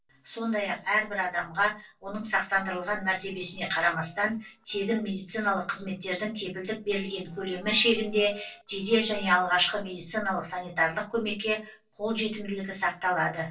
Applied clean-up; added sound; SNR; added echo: neural separator model SepFormer DNS4.